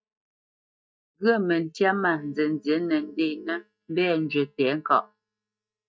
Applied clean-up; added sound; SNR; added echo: neural mask model DeepFilterNet 3.